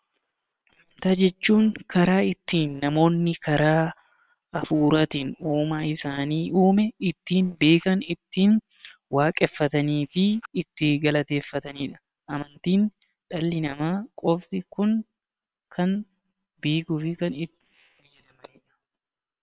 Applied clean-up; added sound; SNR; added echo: neural separator model SepFormer WHAM!.